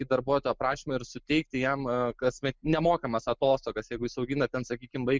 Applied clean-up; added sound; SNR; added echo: none; none; none; none.